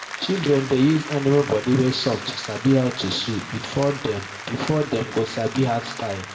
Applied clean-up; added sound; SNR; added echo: none; Applause; 13 dB; reverberation time 0.7 s.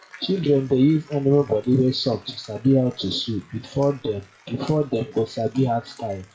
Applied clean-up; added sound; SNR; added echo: classical method WPE with log-MMSE.